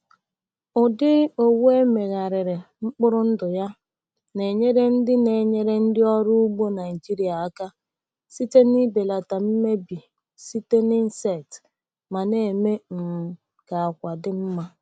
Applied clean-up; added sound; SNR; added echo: none; none; none; none.